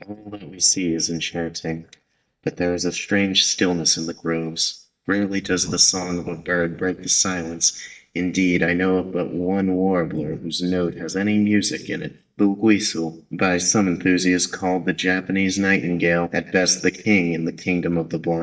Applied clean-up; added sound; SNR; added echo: neural mask model DeepFilterNet 3.